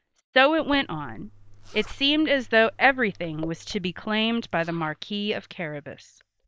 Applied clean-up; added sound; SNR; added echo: neural mask model DeepFilterNet 3.